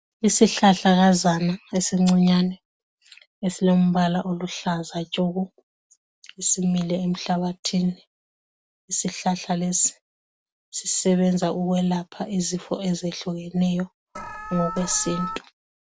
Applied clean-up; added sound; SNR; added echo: none; Alarm; 9 dB; none.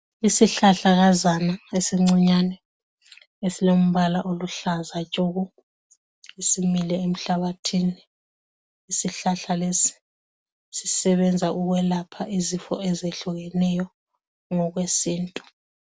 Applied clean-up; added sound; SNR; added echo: none; none; none; none.